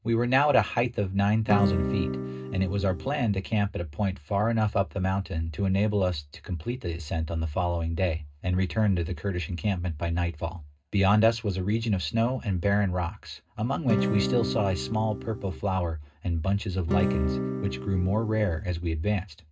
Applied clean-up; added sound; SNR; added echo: none; Acoustic guitar / Strum; 3 dB; reverberation time 0.2 s.